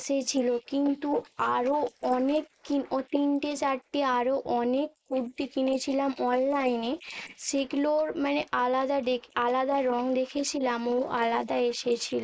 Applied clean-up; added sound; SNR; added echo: neural mask model Resemble Enhance denoiser.